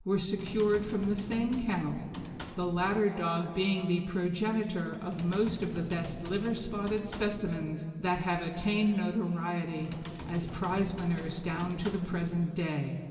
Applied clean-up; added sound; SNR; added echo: none; Typing; 14 dB; reverberation time 2.4 s.